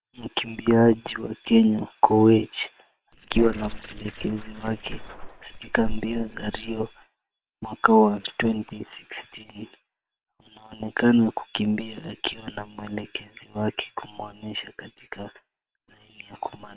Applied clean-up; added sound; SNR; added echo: neural separator model SepFormer WHAM!.